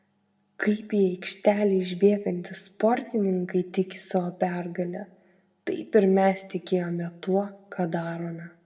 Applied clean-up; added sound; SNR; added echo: none; none; none; reverberation time 0.5 s.